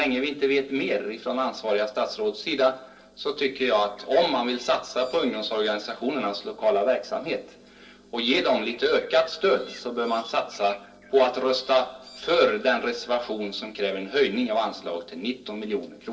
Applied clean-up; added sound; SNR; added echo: neural separator model SepFormer DNS4.